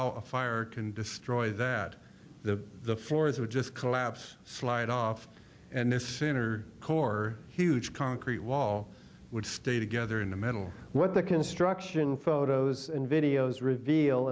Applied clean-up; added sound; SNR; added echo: none; none; none; none.